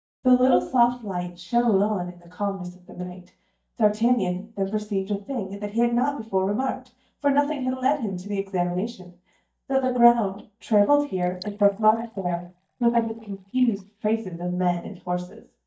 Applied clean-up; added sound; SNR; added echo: neural mask model DeepFilterNet 3.